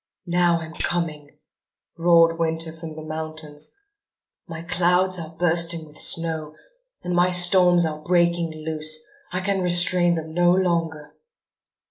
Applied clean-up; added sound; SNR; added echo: neural separator model SepFormer DNS4.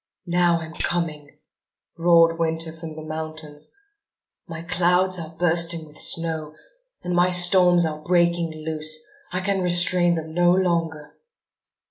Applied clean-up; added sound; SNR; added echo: none; Tambourine; 1 dB; none.